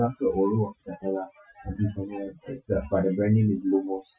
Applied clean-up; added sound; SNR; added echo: classical method Wiener filter.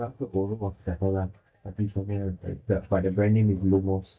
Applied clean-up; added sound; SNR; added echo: neural mask model DeepFilterNet 3.